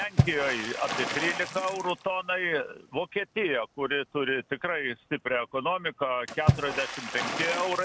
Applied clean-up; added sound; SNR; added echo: none; Water / Splash, splatter; 3 dB; none.